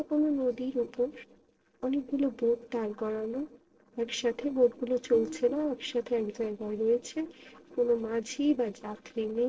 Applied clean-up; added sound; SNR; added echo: neural separator model SepFormer DNS4.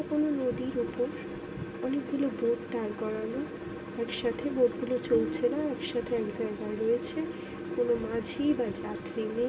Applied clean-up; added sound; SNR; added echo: none; Tabla; 11 dB; reverberation time 0.6 s.